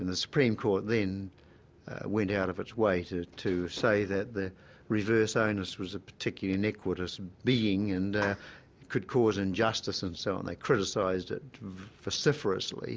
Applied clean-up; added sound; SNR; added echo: none; none; none; none.